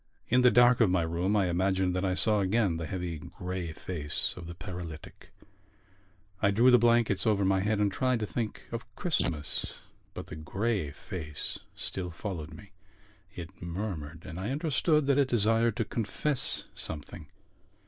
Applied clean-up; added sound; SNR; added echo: neural mask model Resemble Enhance denoiser.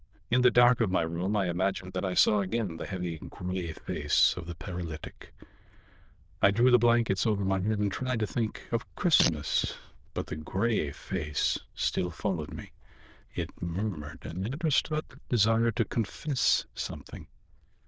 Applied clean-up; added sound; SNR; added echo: neural diffusion model UNIVERSE++.